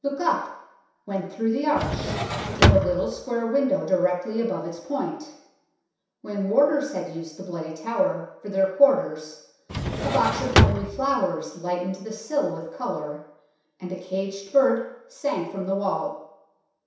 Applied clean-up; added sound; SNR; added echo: none; Drawer open or close; -3 dB; reverberation time 0.7 s.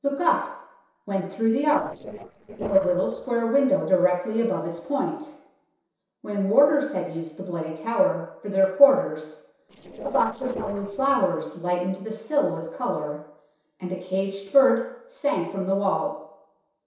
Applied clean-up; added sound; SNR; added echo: neural separator model SepFormer DNS4.